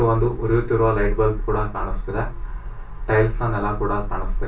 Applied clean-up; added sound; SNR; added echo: none; none; none; reverberation time 0.2 s.